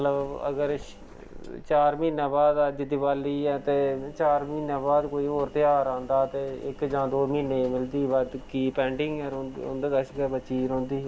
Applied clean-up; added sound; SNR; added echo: none; Engine; 18 dB; none.